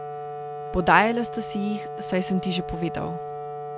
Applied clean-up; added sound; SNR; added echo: none; Wind instrument, woodwind instrument; 8 dB; none.